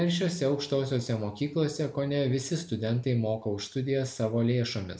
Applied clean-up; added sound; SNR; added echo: none; none; none; none.